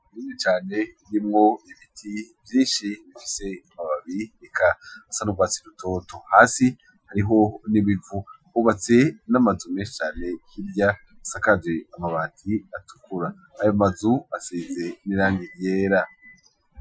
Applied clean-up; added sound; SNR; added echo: classical method Wiener filter.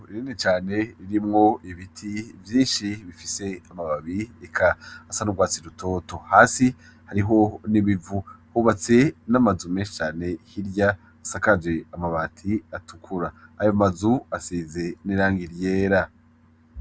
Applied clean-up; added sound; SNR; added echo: none; none; none; none.